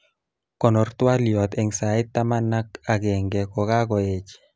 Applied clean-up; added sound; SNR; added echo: none; none; none; none.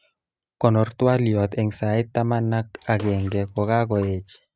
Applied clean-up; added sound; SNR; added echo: neural mask model RNNoise.